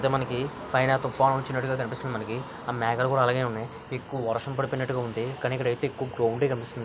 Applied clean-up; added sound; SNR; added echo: none; none; none; none.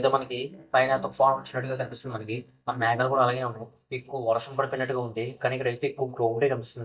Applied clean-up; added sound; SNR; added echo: neural mask model DeepFilterNet 3.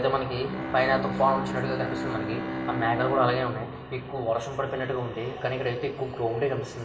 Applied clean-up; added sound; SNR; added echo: none; Bowed string instrument; 8 dB; reverberation time 0.8 s.